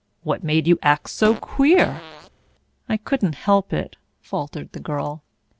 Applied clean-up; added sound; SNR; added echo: none; Fart; 15 dB; none.